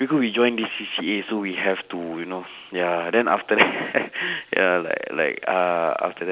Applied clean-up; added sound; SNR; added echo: none; none; none; none.